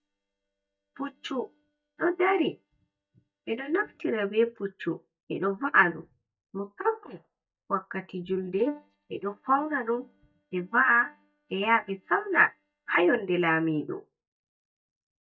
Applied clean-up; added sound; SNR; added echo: neural mask model DeepFilterNet 3.